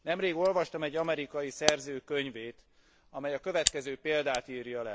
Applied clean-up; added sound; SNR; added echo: none; Camera; 7 dB; none.